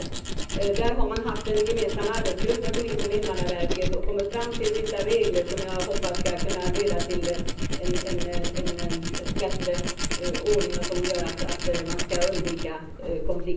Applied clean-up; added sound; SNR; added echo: none; Tools; -1 dB; reverberation time 0.6 s.